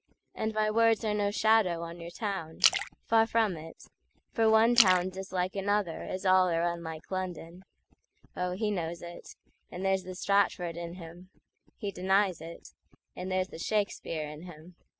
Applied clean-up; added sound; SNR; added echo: none; Splash, splatter; 5 dB; none.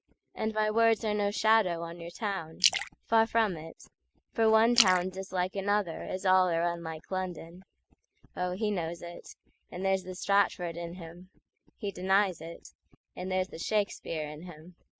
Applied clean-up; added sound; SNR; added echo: neural mask model Resemble Enhance denoiser.